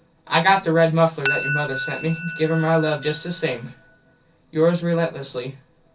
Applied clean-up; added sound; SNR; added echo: none; Chink, clink; 11 dB; reverberation time 0.3 s.